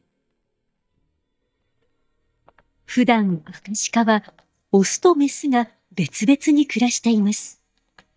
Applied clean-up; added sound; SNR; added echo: neural mask model DeepFilterNet 3.